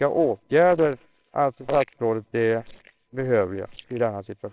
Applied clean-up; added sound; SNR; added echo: neural separator model SepFormer WHAMR!.